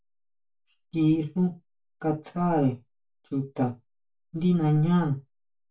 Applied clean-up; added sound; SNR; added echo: none; none; none; reverberation time 0.2 s.